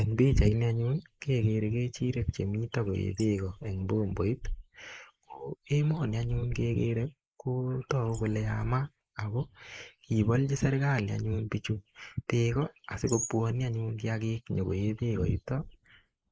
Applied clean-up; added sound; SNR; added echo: neural mask model Resemble Enhance denoiser.